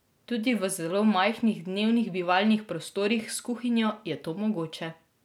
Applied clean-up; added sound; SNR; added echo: none; none; none; none.